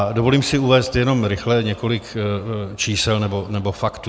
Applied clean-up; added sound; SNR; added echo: none; none; none; none.